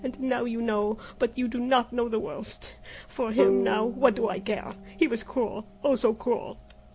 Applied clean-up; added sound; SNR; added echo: none; Bowed string instrument; 8 dB; none.